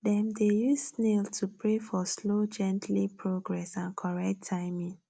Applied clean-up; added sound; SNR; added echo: none; none; none; none.